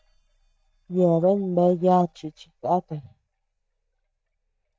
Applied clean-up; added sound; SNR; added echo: neural mask model DeepFilterNet 3.